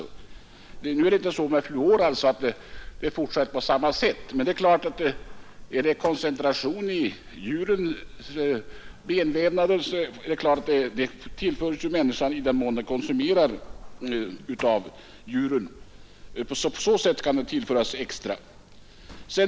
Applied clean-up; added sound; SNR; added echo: none; Sliding door; 17 dB; none.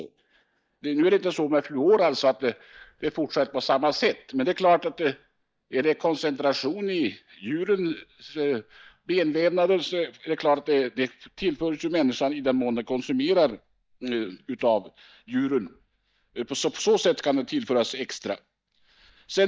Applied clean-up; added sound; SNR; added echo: neural mask model DeepFilterNet 3.